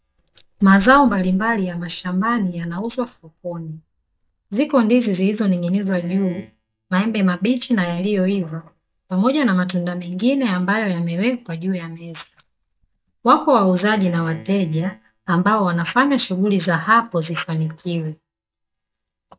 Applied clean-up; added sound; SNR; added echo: neural mask model DeepFilterNet 3.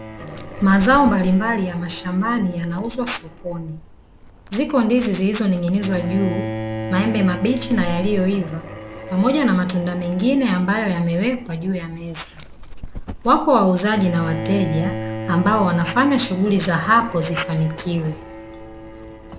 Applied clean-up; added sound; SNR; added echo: none; Bowed string instrument + Dog; 11 dB; none.